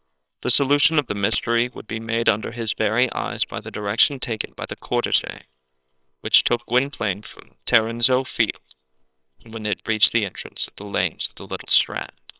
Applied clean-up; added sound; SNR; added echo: neural separator model SepFormer WHAMR!.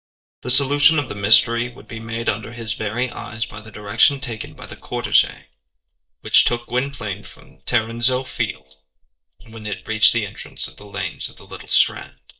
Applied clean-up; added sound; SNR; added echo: neural mask model DeepFilterNet 3.